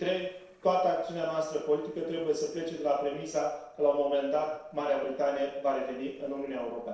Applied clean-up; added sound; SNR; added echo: neural separator model SepFormer DNS4.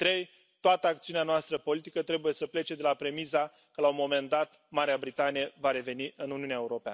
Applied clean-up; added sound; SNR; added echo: none; none; none; none.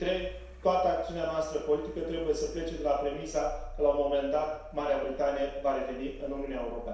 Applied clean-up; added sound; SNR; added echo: none; Car; 14 dB; reverberation time 0.7 s.